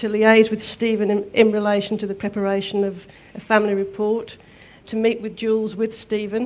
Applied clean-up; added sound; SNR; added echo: none; none; none; none.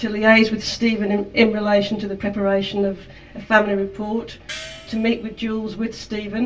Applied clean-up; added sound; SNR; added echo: none; Gong; 18 dB; reverberation time 0.1 s.